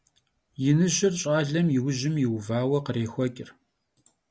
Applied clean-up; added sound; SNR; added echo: none; none; none; none.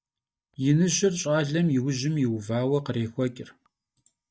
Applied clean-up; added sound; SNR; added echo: neural mask model DeepFilterNet 3.